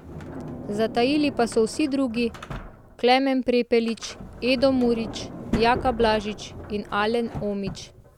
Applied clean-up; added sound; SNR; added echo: none; Sliding door; 12 dB; none.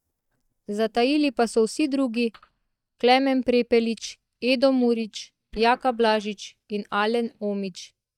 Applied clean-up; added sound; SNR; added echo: neural mask model DeepFilterNet 3.